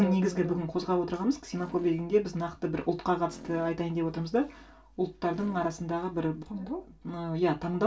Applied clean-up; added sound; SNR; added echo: none; Fart; 17 dB; reverberation time 0.2 s.